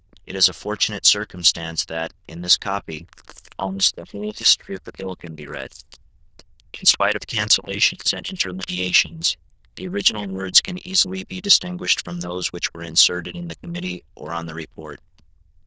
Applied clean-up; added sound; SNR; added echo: neural diffusion model UNIVERSE++.